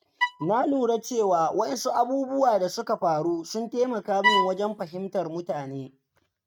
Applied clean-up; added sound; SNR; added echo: neural mask model RNNoise.